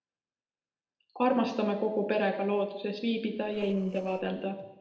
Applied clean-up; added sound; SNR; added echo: neural separator model SepFormer DNS4.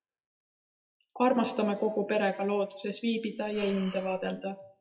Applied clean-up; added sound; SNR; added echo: classical method WPE with log-MMSE.